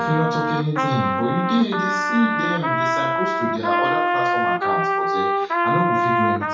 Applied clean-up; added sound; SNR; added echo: none; Trumpet; -3 dB; reverberation time 0.6 s.